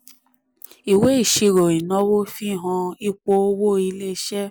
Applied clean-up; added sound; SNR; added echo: none; none; none; none.